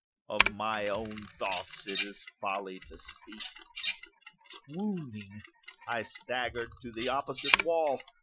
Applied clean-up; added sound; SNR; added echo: classical method Wiener filter.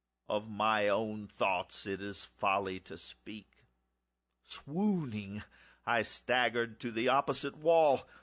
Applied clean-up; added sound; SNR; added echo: none; none; none; none.